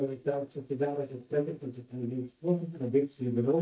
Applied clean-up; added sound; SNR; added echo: neural mask model DeepFilterNet 3.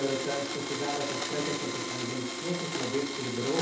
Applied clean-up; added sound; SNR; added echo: none; Domestic sounds, home sounds; 2 dB; reverberation time 2.1 s.